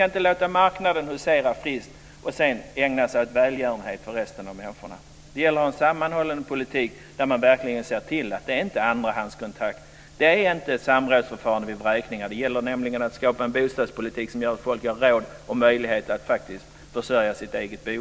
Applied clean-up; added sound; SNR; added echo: none; none; none; none.